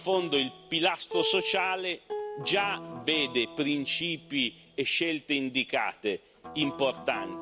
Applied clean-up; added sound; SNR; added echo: none; Acoustic guitar; 11 dB; none.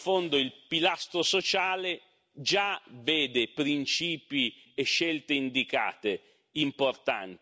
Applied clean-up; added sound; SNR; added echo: none; none; none; none.